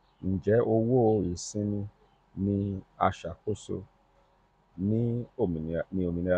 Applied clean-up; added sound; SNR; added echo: none; none; none; none.